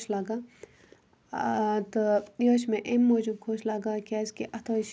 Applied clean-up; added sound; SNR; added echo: none; none; none; none.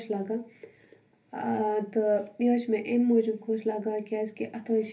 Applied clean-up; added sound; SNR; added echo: none; none; none; reverberation time 0.3 s.